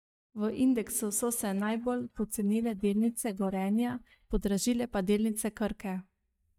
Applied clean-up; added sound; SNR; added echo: neural mask model DeepFilterNet 3.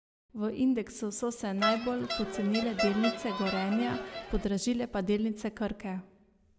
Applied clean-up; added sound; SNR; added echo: none; Crowd; 3 dB; none.